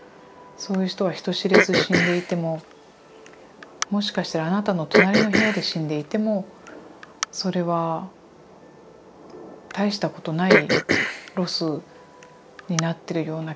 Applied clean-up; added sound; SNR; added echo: none; Cough; -1 dB; none.